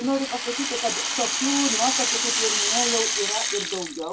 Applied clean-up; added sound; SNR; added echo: none; Rattle (instrument); -3 dB; none.